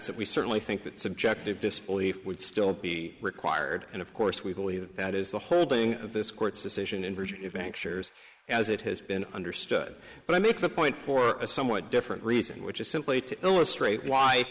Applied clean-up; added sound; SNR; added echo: neural mask model Resemble Enhance denoiser.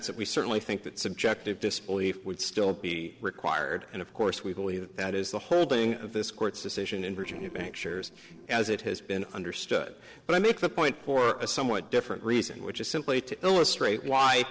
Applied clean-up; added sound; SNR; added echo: neural separator model SepFormer DNS4.